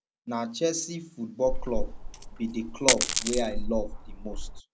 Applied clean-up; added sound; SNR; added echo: none; Coin (dropping); -2 dB; none.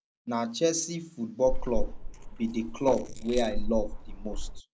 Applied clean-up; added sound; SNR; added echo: neural mask model Resemble Enhance denoiser.